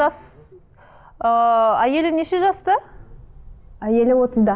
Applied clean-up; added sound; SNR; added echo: none; none; none; none.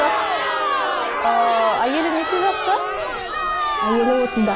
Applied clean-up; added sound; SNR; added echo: none; Crowd; 0 dB; none.